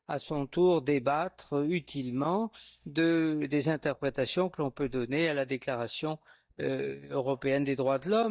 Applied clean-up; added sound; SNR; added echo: neural mask model DeepFilterNet 3.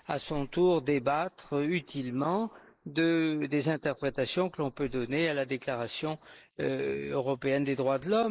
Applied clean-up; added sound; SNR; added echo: neural mask model Resemble Enhance denoiser.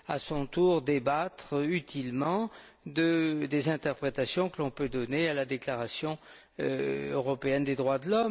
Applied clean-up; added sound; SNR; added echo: none; none; none; none.